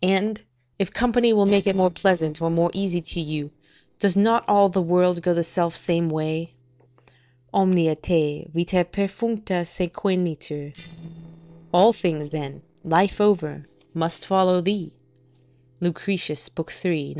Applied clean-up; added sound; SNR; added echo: neural separator model SepFormer DNS4.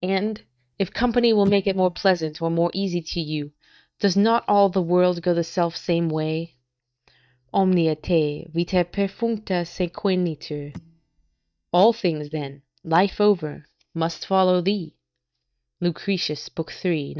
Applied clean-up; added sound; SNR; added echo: neural mask model DeepFilterNet 3.